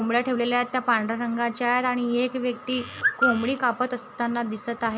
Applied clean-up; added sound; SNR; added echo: none; none; none; none.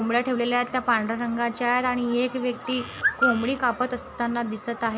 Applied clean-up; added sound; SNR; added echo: none; Crowd; 19 dB; none.